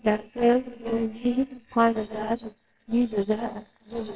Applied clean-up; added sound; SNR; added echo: neural separator model SepFormer WHAMR!.